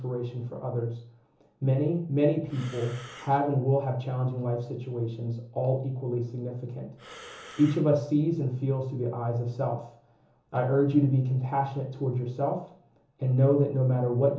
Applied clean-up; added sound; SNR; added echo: none; Breathing; 19 dB; reverberation time 1.2 s.